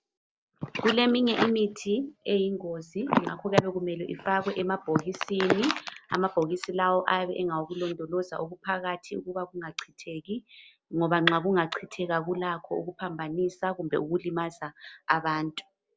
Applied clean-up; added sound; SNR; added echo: none; none; none; none.